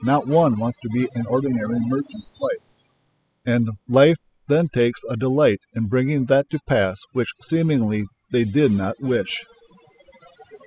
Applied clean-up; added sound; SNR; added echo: classical method spectral subtraction.